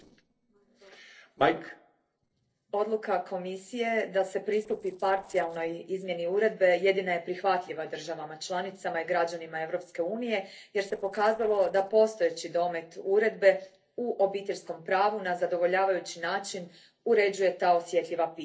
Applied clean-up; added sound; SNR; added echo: neural separator model SepFormer DNS4.